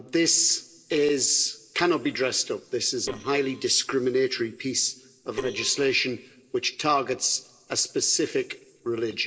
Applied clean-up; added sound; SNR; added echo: neural separator model SepFormer DNS4.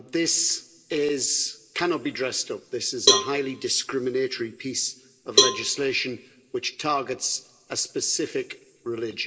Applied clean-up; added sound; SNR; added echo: none; Cowbell; -1 dB; reverberation time 0.3 s.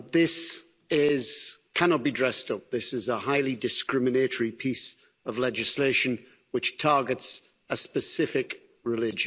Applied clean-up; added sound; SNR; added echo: none; none; none; none.